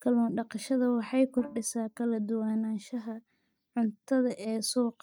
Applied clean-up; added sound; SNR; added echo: neural mask model DeepFilterNet 3.